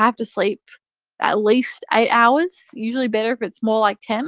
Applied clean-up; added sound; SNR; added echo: none; none; none; none.